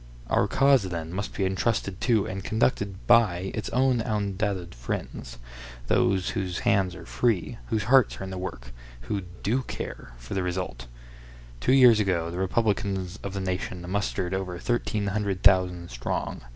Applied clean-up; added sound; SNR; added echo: none; none; none; none.